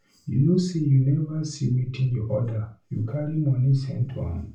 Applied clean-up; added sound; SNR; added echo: none; none; none; reverberation time 0.3 s.